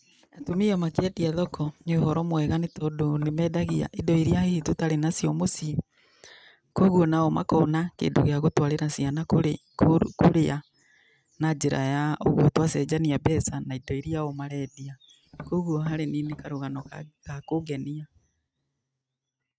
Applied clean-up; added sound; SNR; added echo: neural mask model RNNoise.